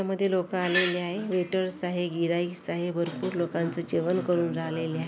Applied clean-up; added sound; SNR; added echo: none; none; none; none.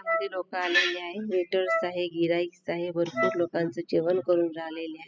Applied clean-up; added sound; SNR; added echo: classical method spectral subtraction.